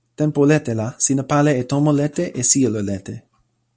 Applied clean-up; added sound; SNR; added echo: none; none; none; none.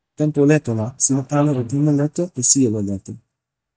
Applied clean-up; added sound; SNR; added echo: neural mask model DeepFilterNet 3.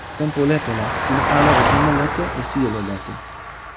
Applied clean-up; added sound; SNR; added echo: none; Vehicle; 0 dB; none.